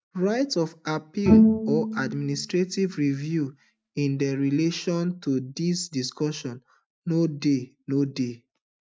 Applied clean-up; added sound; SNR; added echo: neural mask model RNNoise.